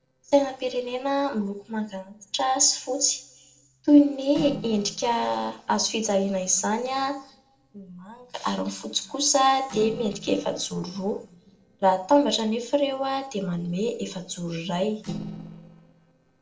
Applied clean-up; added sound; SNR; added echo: neural separator model SepFormer DNS4.